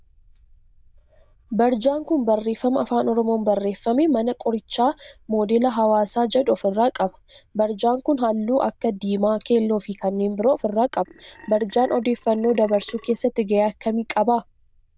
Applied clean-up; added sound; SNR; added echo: neural diffusion model UNIVERSE++.